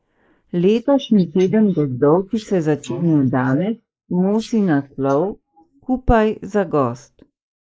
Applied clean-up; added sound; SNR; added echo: neural mask model Resemble Enhance denoiser.